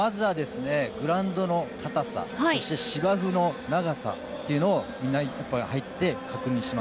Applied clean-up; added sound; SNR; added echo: none; none; none; none.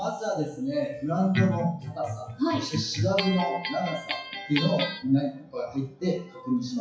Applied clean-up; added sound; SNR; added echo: classical method WPE with log-MMSE.